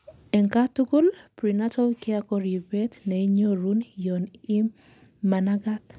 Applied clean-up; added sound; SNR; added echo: none; none; none; none.